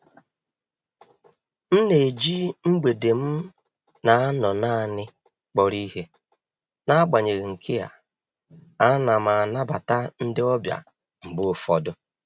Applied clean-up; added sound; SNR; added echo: none; none; none; none.